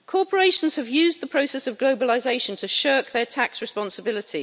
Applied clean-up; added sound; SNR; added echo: none; none; none; none.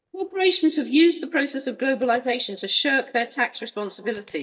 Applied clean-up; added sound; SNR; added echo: neural mask model DeepFilterNet 3.